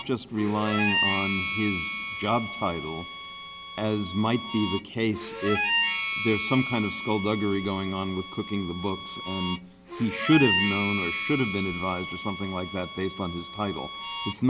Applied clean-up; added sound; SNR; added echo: none; Harmonica; 4 dB; none.